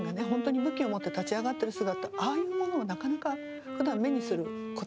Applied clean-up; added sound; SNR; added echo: none; Wind instrument, woodwind instrument; 7 dB; none.